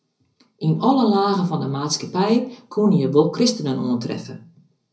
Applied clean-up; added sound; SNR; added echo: none; none; none; reverberation time 0.4 s.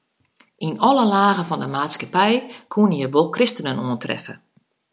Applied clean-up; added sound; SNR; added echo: none; none; none; none.